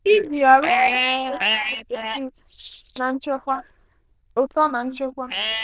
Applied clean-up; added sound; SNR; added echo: neural diffusion model UNIVERSE++.